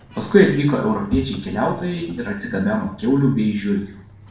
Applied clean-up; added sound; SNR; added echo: none; Sliding door; 16 dB; reverberation time 0.5 s.